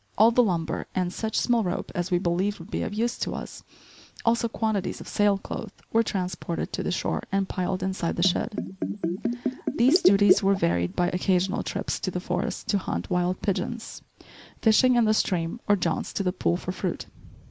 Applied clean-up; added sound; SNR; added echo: none; Bathtub (filling or washing); 2 dB; none.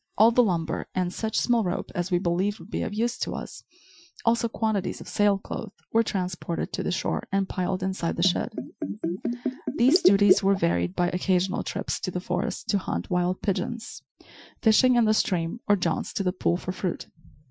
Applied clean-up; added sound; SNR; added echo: classical method Wiener filter.